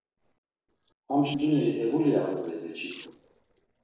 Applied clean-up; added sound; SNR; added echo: neural separator model SepFormer DNS4.